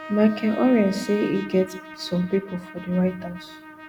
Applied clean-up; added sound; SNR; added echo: none; Trumpet; 16 dB; none.